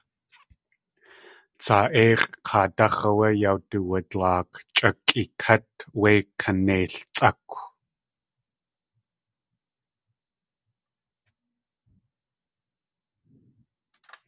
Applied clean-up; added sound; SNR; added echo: none; none; none; none.